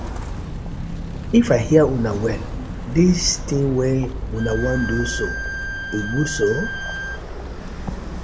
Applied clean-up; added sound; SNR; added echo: none; Bowed string instrument + Walk, footsteps; 6 dB; none.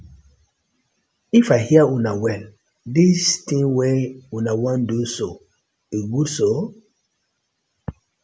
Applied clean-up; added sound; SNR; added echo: none; none; none; none.